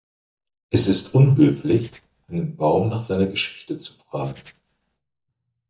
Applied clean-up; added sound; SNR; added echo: neural mask model DeepFilterNet 3.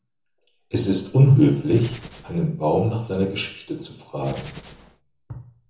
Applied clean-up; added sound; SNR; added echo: none; Hands; 18 dB; reverberation time 0.9 s.